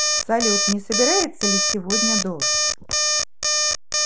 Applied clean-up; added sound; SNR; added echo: none; Alarm; -5 dB; none.